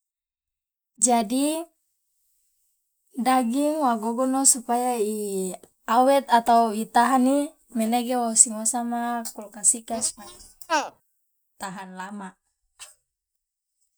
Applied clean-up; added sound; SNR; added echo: neural mask model DeepFilterNet 3.